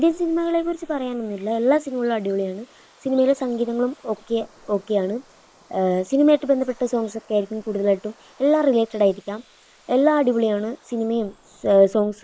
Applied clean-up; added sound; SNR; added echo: neural mask model Resemble Enhance denoiser.